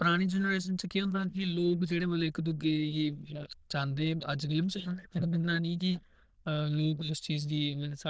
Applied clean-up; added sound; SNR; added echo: neural diffusion model UNIVERSE++.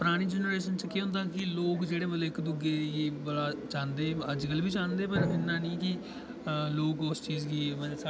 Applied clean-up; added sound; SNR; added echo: none; Drum; 11 dB; none.